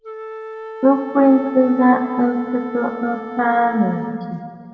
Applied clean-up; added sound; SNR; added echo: none; Wind instrument, woodwind instrument; 14 dB; reverberation time 2.2 s.